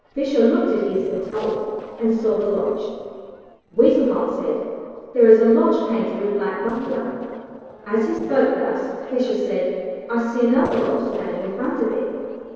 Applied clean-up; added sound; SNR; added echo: neural separator model SepFormer DNS4.